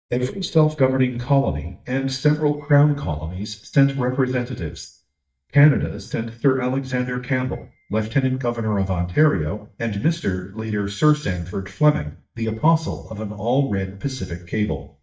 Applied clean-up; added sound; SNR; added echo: neural mask model DeepFilterNet 3.